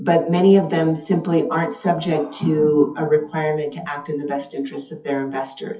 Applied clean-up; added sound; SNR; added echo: classical method WPE with log-MMSE.